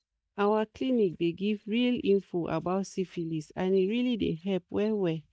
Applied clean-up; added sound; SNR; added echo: neural mask model DeepFilterNet 3.